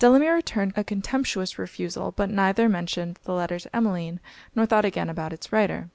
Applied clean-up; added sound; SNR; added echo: none; none; none; none.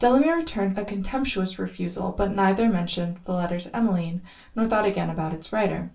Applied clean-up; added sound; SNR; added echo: none; none; none; reverberation time 0.2 s.